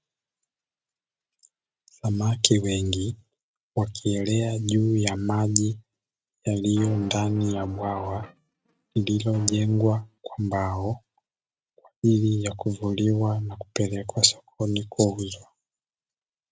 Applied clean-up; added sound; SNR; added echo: neural mask model RNNoise.